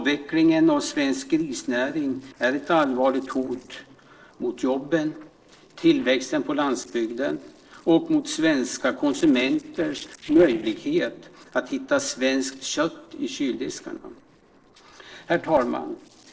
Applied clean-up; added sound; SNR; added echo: neural separator model SepFormer DNS4.